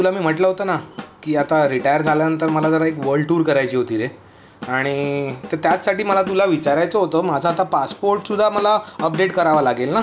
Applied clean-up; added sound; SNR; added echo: none; Drum / Drum kit; 16 dB; none.